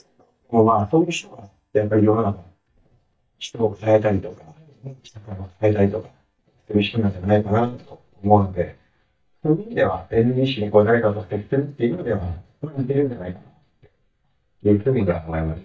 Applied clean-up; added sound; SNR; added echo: neural mask model DeepFilterNet 3.